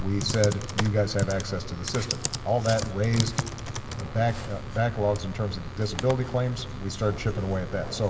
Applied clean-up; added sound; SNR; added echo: none; Computer keyboard; 6 dB; reverberation time 2.6 s.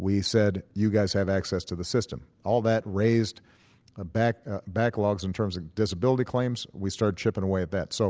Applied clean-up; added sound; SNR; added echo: none; none; none; none.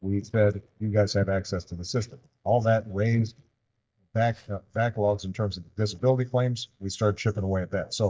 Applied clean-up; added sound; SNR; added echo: neural mask model DeepFilterNet 3.